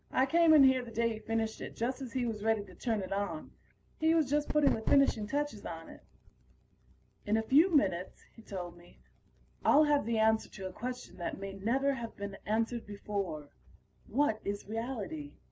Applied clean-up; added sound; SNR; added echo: none; none; none; none.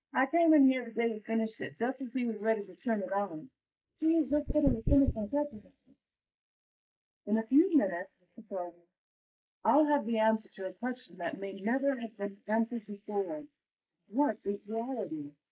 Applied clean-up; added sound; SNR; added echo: neural mask model Resemble Enhance denoiser.